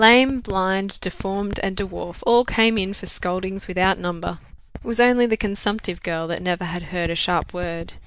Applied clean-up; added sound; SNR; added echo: none; Writing; 16 dB; none.